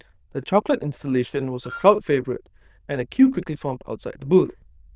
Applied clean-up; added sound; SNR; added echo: neural diffusion model UNIVERSE++.